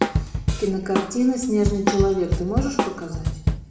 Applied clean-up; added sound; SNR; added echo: none; Drum kit; 1 dB; reverberation time 0.8 s.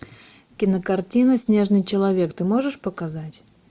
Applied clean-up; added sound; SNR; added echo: none; none; none; none.